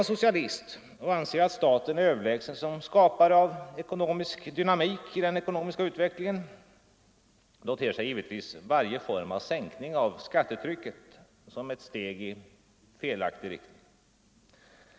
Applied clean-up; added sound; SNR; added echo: none; none; none; none.